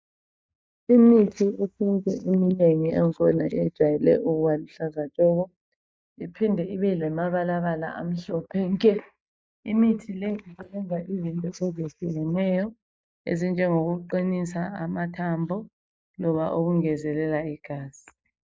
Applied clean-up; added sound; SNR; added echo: neural mask model DeepFilterNet 3.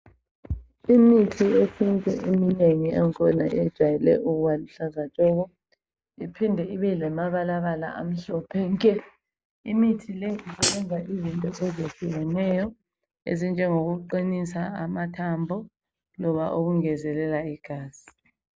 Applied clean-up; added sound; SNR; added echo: none; Hi-hat; 2 dB; none.